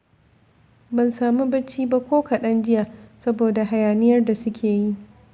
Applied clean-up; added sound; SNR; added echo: none; none; none; none.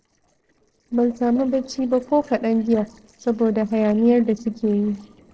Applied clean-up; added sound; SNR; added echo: neural separator model SepFormer DNS4.